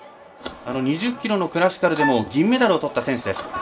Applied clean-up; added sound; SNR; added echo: none; Wind instrument, woodwind instrument; 6 dB; reverberation time 0.3 s.